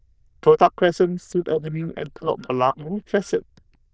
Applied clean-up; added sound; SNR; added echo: neural diffusion model UNIVERSE++.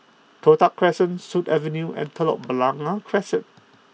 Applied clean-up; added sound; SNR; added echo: none; none; none; none.